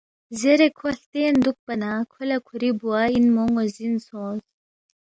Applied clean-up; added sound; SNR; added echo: none; none; none; none.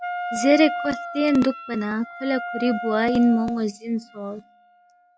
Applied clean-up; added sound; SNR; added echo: classical method log-MMSE.